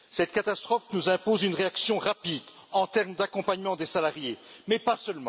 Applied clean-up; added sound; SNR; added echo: none; none; none; none.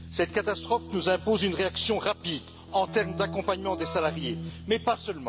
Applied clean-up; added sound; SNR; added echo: none; Keyboard (musical); 11 dB; none.